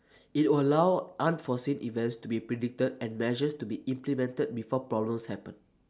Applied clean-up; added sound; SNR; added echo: none; none; none; none.